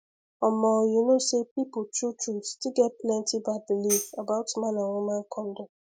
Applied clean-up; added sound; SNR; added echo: none; Tambourine; 9 dB; none.